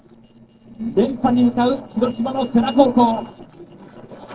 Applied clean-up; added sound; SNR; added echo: neural separator model SepFormer DNS4.